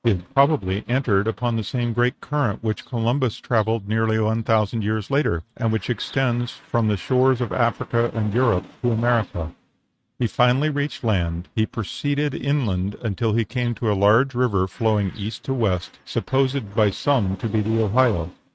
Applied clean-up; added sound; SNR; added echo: neural mask model RNNoise.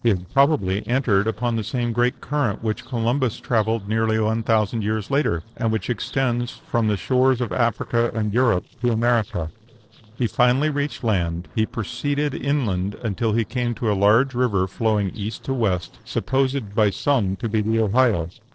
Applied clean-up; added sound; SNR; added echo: neural separator model SepFormer DNS4.